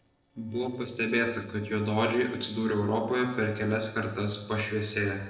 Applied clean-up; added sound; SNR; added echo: neural separator model SepFormer DNS4.